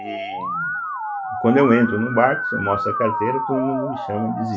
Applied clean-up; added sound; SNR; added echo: classical method log-MMSE.